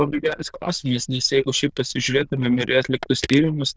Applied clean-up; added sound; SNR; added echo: neural diffusion model UNIVERSE++.